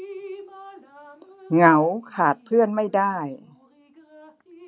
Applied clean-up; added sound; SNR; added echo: none; Drip; 20 dB; none.